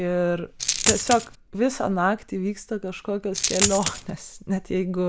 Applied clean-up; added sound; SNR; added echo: none; Coin (dropping); -1 dB; none.